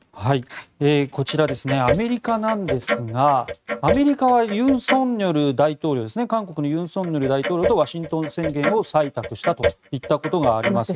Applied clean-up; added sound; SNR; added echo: neural mask model RNNoise.